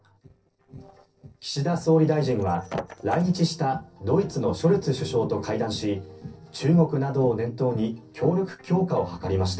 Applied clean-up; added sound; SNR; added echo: neural separator model SepFormer DNS4.